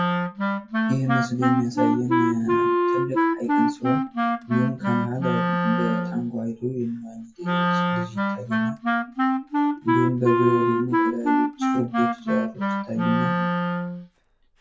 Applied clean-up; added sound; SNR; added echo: none; Wind instrument, woodwind instrument; -4 dB; reverberation time 0.2 s.